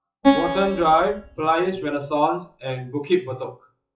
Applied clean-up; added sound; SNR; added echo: classical method WPE with log-MMSE.